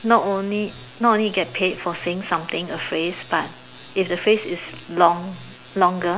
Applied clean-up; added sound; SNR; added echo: none; none; none; none.